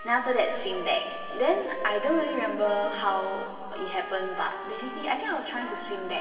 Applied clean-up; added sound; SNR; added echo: none; Trumpet; 11 dB; reverberation time 2.5 s.